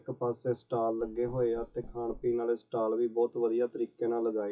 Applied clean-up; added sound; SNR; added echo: classical method WPE with log-MMSE.